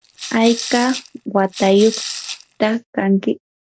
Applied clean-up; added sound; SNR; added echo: none; Rattle / Rattle (instrument); 11 dB; none.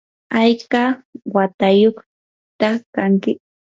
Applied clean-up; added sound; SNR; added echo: none; none; none; none.